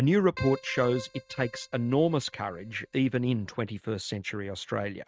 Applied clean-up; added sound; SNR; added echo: neural mask model RNNoise.